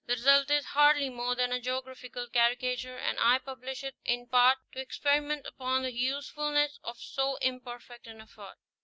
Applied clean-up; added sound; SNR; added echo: none; none; none; none.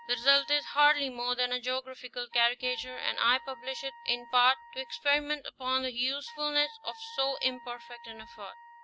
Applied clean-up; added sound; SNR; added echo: none; Wind instrument, woodwind instrument; 20 dB; none.